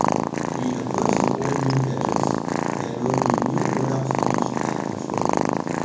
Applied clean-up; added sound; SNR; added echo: none; Purr; -5 dB; reverberation time 1.0 s.